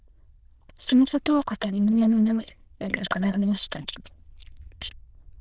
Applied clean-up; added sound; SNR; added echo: neural diffusion model UNIVERSE++.